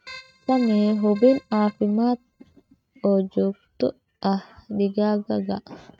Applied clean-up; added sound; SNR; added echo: neural mask model RNNoise.